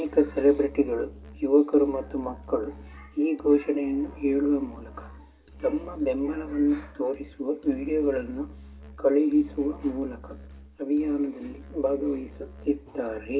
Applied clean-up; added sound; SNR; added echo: none; Musical instrument; 19 dB; none.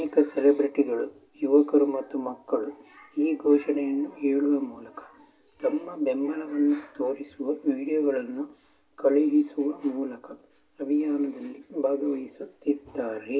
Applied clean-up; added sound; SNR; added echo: none; none; none; none.